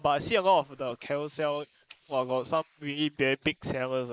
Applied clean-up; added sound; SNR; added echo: neural mask model Resemble Enhance denoiser.